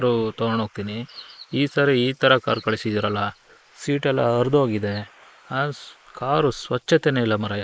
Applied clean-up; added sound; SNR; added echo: neural mask model Resemble Enhance denoiser.